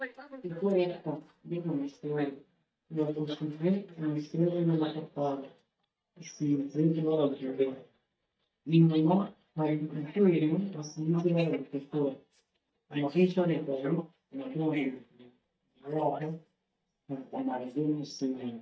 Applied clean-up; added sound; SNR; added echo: neural mask model DeepFilterNet 3.